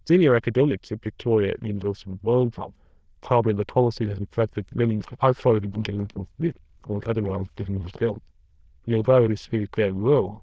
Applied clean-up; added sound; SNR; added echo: neural diffusion model UNIVERSE++.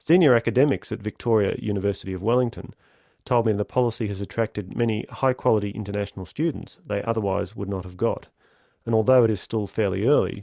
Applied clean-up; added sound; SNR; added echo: none; none; none; none.